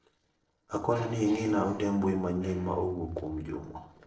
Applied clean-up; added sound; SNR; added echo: neural separator model SepFormer DNS4.